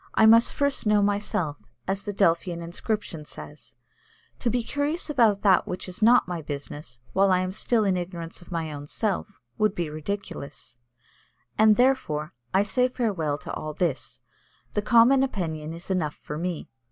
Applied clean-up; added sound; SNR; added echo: none; none; none; none.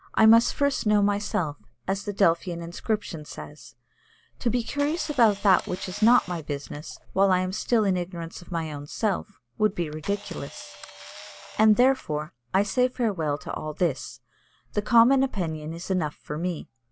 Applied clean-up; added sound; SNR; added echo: none; Camera; 19 dB; none.